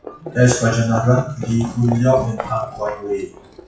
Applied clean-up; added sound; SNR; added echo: classical method WPE with log-MMSE.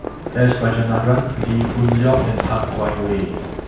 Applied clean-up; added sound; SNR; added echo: none; Livestock, farm animals, working animals; 6 dB; reverberation time 0.7 s.